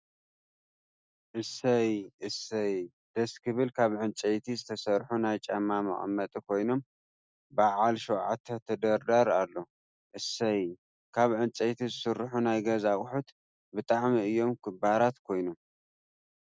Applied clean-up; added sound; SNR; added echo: none; none; none; none.